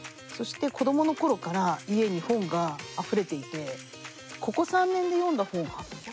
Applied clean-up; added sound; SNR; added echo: none; none; none; none.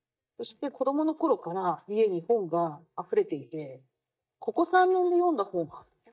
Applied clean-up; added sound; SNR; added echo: neural mask model DeepFilterNet 3.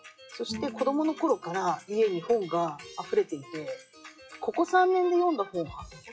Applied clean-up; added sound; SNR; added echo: classical method WPE with log-MMSE.